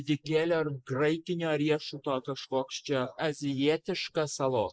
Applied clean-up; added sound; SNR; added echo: neural mask model Resemble Enhance denoiser.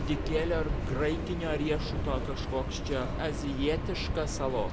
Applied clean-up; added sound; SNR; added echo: none; Subway, metro, underground; 1 dB; none.